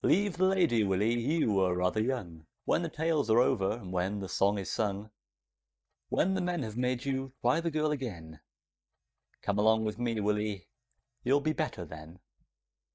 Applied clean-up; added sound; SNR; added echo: neural mask model DeepFilterNet 3.